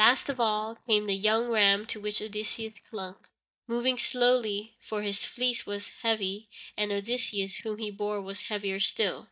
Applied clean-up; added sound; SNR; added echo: neural mask model DeepFilterNet 3.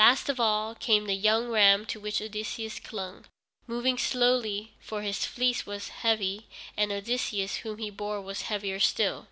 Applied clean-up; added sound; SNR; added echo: none; none; none; none.